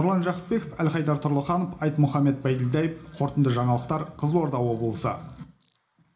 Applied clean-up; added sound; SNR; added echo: none; Cricket; 7 dB; reverberation time 0.4 s.